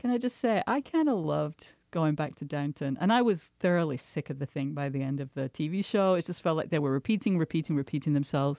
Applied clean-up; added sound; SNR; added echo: none; none; none; none.